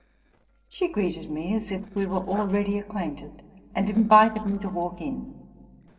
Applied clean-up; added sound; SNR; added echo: neural separator model SepFormer DNS4.